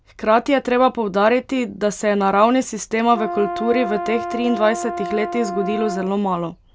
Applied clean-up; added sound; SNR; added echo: none; Brass instrument; 7 dB; none.